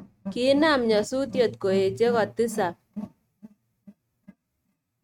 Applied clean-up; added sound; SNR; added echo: neural mask model RNNoise.